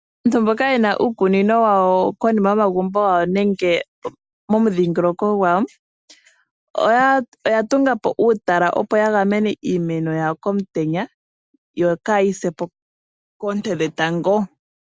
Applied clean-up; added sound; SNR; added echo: none; none; none; none.